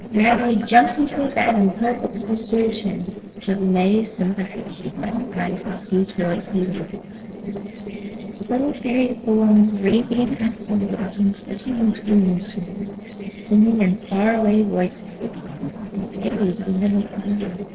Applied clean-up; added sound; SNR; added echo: neural separator model SepFormer DNS4.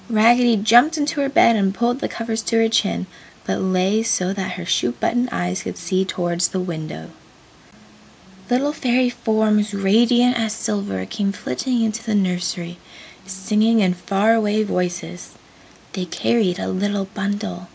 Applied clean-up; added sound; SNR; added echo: none; none; none; none.